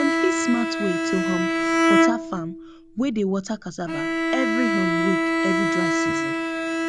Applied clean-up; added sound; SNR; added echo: none; Bowed string instrument; -4 dB; none.